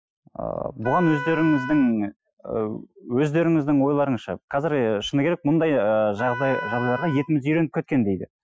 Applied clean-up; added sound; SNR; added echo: classical method Wiener filter.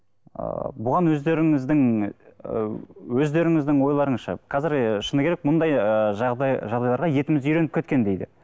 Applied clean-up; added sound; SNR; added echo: none; none; none; none.